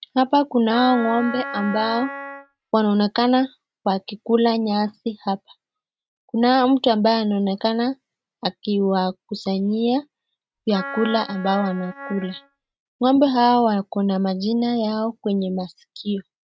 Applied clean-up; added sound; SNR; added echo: neural mask model RNNoise.